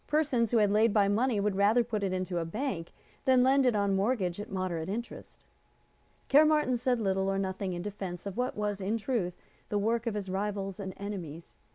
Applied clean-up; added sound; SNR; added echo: none; none; none; none.